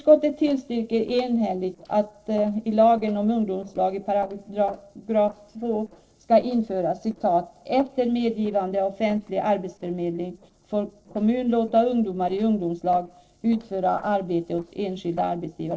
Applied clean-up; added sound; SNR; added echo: neural separator model SepFormer DNS4.